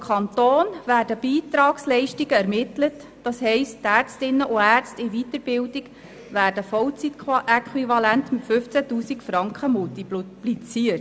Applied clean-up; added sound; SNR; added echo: none; none; none; none.